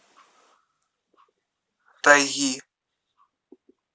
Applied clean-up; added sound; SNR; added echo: none; none; none; none.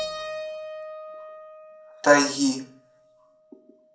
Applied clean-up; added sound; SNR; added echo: none; Keyboard (musical); 11 dB; reverberation time 0.6 s.